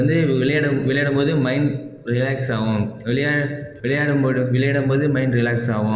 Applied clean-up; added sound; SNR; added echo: neural separator model SepFormer DNS4.